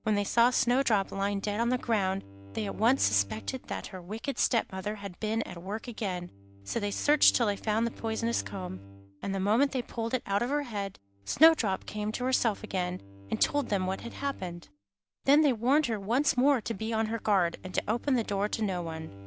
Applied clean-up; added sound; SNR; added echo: none; Bowed string instrument; 20 dB; none.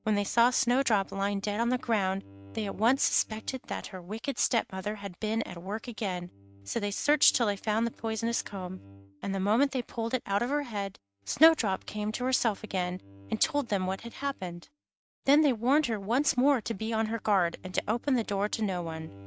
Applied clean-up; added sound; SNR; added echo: neural mask model RNNoise.